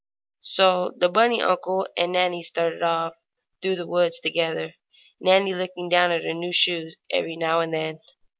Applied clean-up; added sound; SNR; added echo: none; none; none; none.